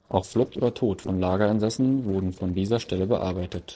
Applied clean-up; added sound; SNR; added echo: neural separator model SepFormer DNS4.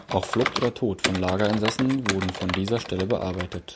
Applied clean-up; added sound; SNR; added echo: none; Computer keyboard; 6 dB; none.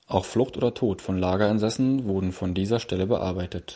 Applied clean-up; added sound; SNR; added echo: none; none; none; none.